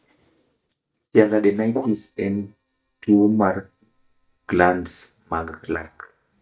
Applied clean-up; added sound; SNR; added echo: neural mask model DeepFilterNet 3.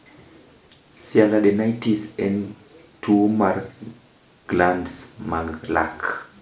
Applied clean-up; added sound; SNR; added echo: none; none; none; none.